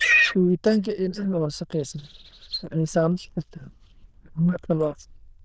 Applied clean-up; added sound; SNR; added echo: neural diffusion model UNIVERSE++.